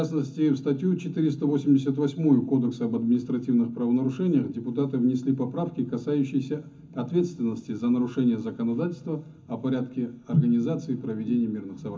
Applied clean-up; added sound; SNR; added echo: none; none; none; reverberation time 0.3 s.